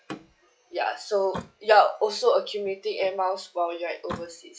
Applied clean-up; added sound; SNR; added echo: classical method log-MMSE.